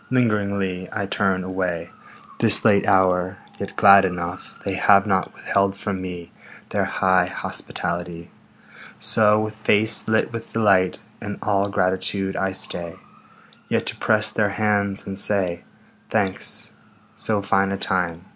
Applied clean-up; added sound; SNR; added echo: none; none; none; none.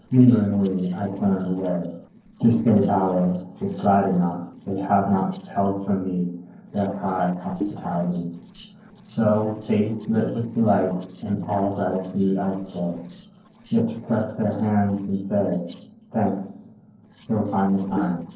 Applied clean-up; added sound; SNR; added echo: neural separator model SepFormer DNS4.